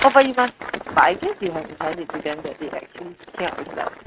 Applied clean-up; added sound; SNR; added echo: neural mask model RNNoise.